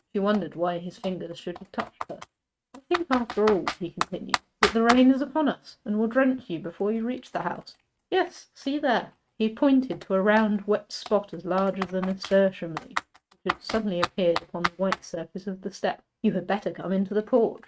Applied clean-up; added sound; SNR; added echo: neural mask model RNNoise.